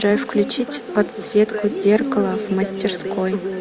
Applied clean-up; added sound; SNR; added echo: none; none; none; none.